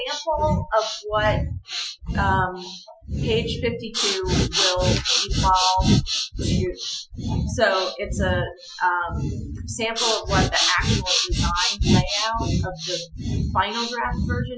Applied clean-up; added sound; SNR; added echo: classical method Wiener filter.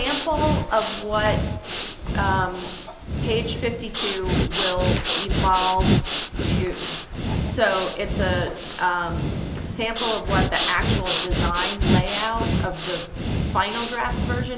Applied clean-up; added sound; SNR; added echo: none; Breathing; -2 dB; none.